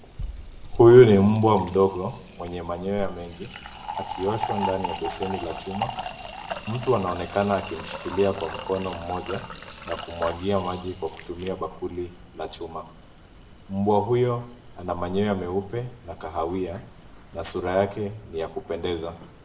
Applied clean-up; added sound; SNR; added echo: none; Fill (with liquid); 12 dB; reverberation time 0.6 s.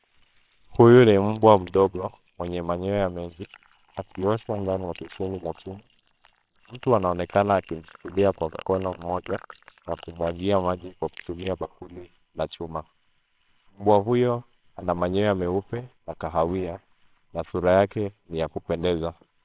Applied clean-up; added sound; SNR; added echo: neural separator model SepFormer WHAMR!.